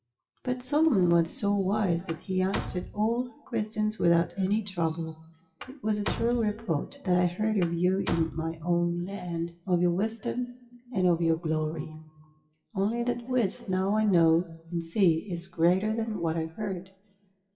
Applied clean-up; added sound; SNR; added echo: classical method WPE with log-MMSE.